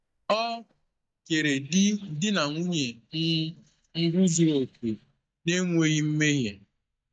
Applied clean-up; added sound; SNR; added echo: neural mask model DeepFilterNet 3.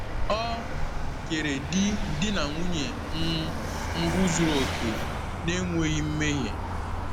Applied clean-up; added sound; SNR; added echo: none; Vehicle; 0 dB; none.